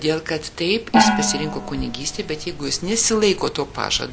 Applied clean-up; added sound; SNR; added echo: none; Gong; 1 dB; none.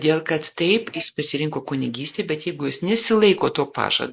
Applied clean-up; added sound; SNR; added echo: neural mask model Resemble Enhance denoiser.